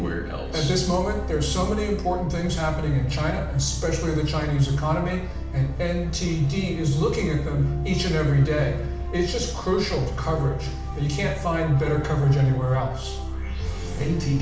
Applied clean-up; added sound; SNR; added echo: none; none; none; reverberation time 0.7 s.